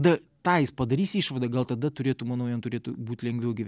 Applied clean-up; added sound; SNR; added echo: none; none; none; none.